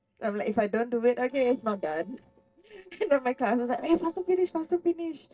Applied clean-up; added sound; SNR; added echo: neural separator model SepFormer DNS4.